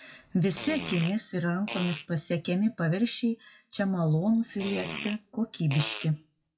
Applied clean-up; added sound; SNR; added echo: classical method WPE with log-MMSE.